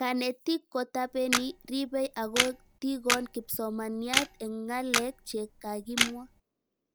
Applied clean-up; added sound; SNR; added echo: none; Camera; 1 dB; none.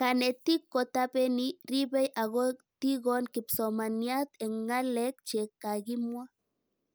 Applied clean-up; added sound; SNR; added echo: none; none; none; none.